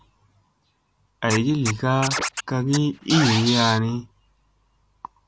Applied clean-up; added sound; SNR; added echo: none; Scratching (performance technique); 5 dB; none.